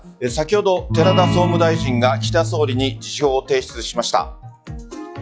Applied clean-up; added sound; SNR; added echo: classical method log-MMSE.